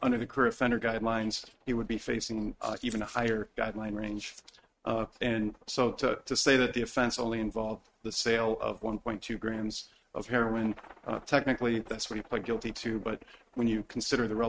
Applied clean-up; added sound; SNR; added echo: neural mask model RNNoise.